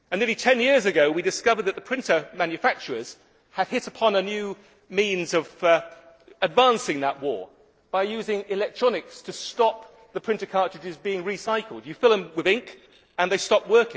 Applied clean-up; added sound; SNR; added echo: neural separator model SepFormer DNS4.